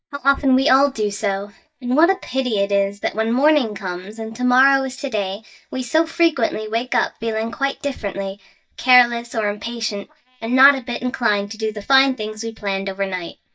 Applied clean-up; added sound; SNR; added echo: neural mask model DeepFilterNet 3.